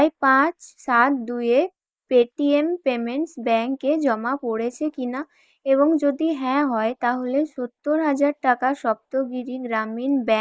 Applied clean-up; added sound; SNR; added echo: neural mask model Resemble Enhance denoiser.